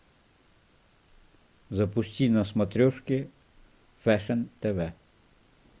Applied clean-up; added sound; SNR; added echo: none; none; none; none.